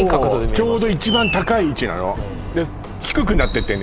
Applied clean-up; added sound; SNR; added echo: none; Bird vocalization, bird call, bird song; 5 dB; none.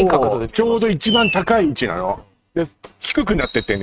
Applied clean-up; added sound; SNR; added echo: neural mask model RNNoise.